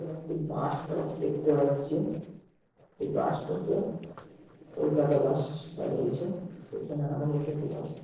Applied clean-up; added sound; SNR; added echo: neural separator model SepFormer DNS4.